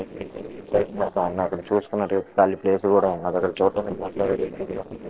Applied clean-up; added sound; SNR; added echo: neural separator model SepFormer DNS4.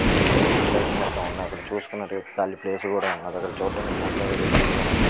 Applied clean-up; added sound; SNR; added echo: none; Waves, surf; -4 dB; none.